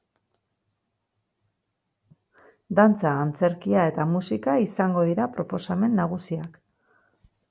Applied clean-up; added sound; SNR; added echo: none; none; none; none.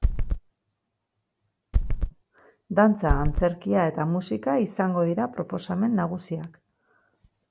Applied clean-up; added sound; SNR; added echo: none; Run; -4 dB; none.